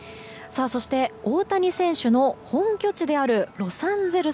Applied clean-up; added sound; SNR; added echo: none; none; none; none.